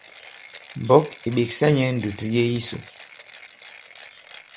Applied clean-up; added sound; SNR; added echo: none; Mechanisms; 20 dB; none.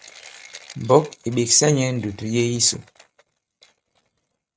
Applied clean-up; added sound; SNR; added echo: neural mask model RNNoise.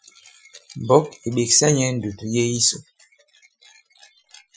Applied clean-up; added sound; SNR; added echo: classical method Wiener filter.